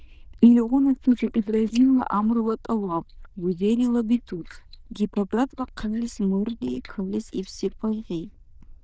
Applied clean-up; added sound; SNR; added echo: neural diffusion model UNIVERSE++.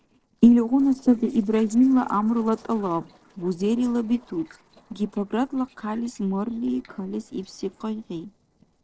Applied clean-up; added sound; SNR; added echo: neural separator model SepFormer DNS4.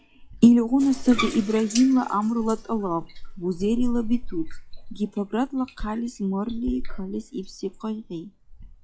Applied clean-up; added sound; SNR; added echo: classical method log-MMSE.